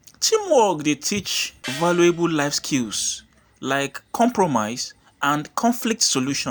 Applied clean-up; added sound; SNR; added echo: none; Gong; 16 dB; none.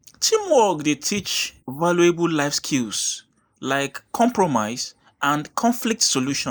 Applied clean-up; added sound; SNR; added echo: neural mask model Resemble Enhance denoiser.